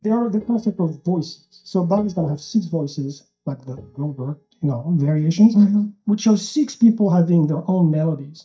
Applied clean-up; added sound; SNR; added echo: neural mask model DeepFilterNet 3.